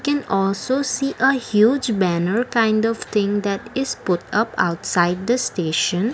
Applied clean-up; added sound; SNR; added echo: none; none; none; none.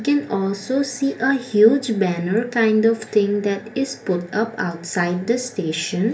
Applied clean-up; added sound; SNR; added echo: none; none; none; reverberation time 0.3 s.